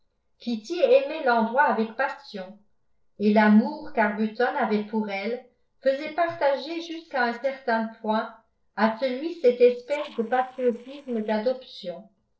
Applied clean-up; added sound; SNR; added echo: neural separator model SepFormer DNS4.